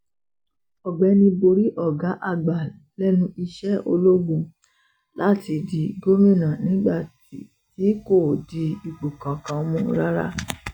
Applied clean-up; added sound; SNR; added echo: none; none; none; none.